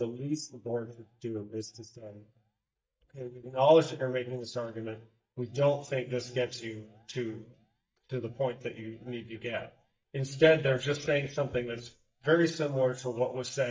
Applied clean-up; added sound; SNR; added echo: neural mask model DeepFilterNet 3.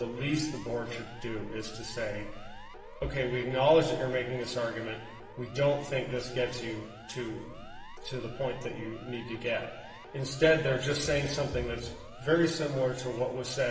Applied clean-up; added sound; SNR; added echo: none; Siren; 18 dB; reverberation time 1.3 s.